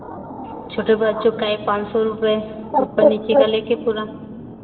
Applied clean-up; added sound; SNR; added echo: none; Bird; 2 dB; reverberation time 2.1 s.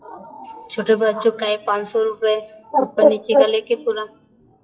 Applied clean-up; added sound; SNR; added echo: classical method WPE with log-MMSE.